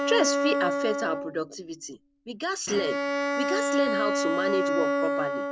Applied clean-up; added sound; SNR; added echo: none; Bowed string instrument; -2 dB; none.